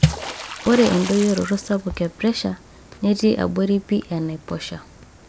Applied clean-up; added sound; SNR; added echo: none; Water / Splash, splatter; 8 dB; none.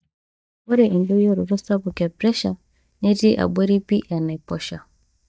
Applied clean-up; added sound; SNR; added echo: neural mask model DeepFilterNet 3.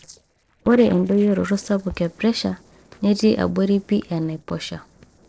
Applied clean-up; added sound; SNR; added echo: neural separator model SepFormer DNS4.